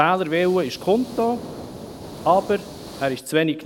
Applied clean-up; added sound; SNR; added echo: none; Hiss; 16 dB; none.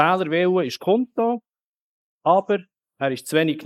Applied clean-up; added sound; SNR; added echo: neural mask model Resemble Enhance denoiser.